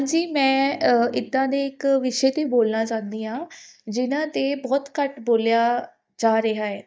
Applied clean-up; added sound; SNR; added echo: neural mask model DeepFilterNet 3.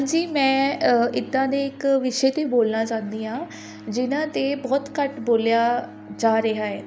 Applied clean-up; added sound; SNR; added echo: none; Bowed string instrument; 19 dB; none.